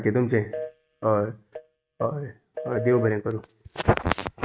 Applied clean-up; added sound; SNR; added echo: neural mask model RNNoise.